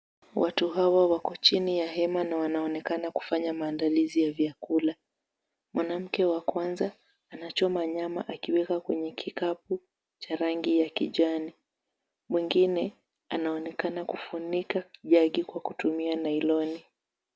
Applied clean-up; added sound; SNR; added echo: none; none; none; none.